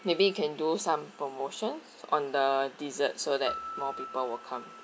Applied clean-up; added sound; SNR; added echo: none; Piano; 15 dB; none.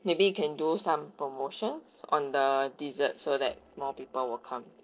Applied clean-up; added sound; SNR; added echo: neural separator model SepFormer DNS4.